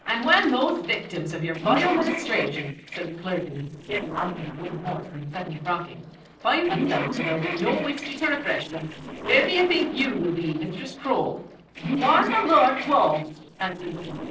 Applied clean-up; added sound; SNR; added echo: neural separator model SepFormer DNS4.